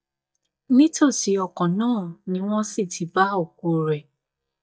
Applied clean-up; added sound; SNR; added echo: neural mask model DeepFilterNet 3.